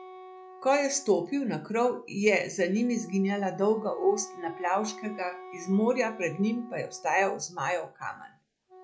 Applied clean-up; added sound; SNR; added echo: none; Wind instrument, woodwind instrument; 19 dB; none.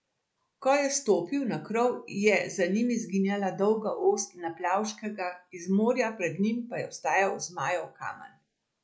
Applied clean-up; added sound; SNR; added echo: none; none; none; none.